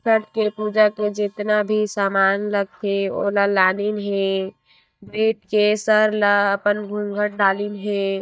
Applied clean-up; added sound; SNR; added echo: neural mask model DeepFilterNet 3.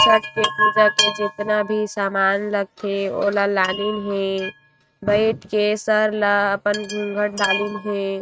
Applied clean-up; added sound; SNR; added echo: neural mask model RNNoise.